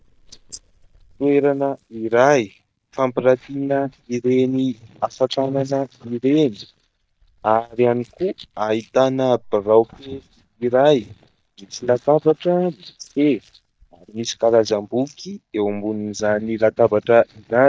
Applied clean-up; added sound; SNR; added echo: neural mask model DeepFilterNet 3.